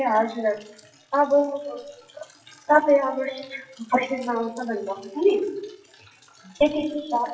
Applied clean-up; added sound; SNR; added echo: classical method WPE with log-MMSE.